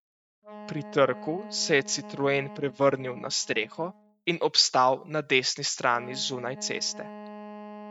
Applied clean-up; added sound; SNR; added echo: neural mask model RNNoise.